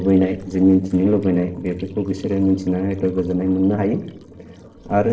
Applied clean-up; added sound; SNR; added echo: neural separator model SepFormer DNS4.